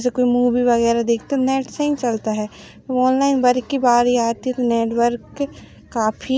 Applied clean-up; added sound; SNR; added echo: none; none; none; none.